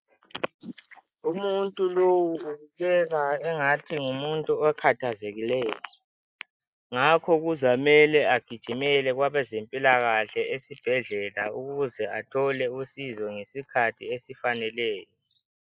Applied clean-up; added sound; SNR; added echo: neural mask model Resemble Enhance denoiser.